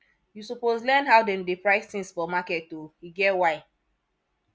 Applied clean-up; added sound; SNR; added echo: none; none; none; none.